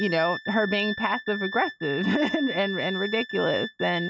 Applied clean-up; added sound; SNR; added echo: neural mask model RNNoise.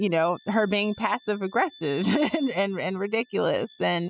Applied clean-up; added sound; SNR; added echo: classical method spectral subtraction.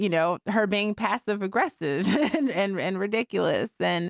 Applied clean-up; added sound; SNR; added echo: none; none; none; none.